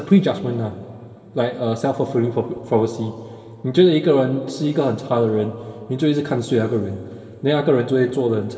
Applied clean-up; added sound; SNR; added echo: none; none; none; reverberation time 2.3 s.